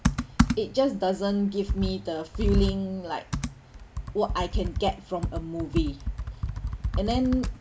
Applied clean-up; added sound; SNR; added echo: none; Computer keyboard; 1 dB; none.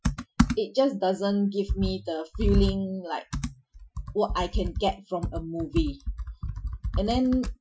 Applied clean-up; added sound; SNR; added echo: classical method Wiener filter.